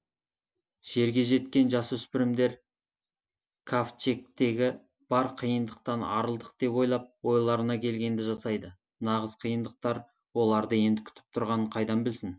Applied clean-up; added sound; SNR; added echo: none; none; none; none.